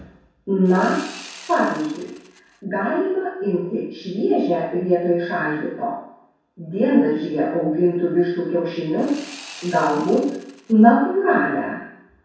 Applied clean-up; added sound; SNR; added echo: none; Sawing; 20 dB; reverberation time 0.7 s.